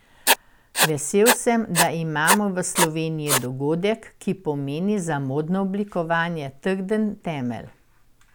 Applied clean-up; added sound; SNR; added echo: none; Writing; 0 dB; none.